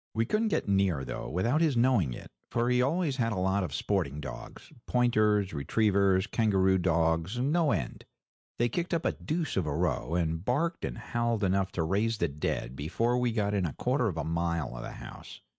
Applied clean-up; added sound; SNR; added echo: none; none; none; none.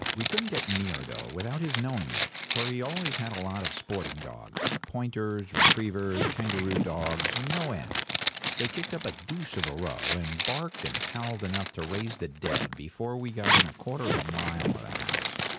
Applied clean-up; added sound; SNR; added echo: none; Zipper (clothing); -5 dB; none.